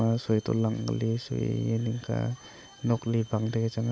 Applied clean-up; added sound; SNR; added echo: none; none; none; none.